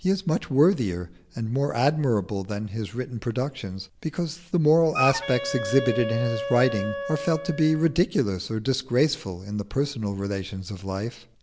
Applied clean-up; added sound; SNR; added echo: none; Wind instrument, woodwind instrument; 6 dB; none.